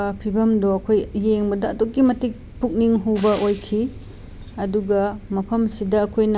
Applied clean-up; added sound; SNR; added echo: none; Frying (food); 19 dB; none.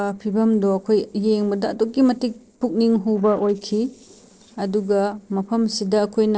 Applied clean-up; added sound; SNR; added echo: neural separator model SepFormer DNS4.